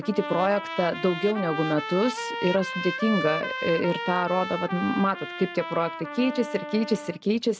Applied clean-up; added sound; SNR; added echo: none; Trumpet; 7 dB; none.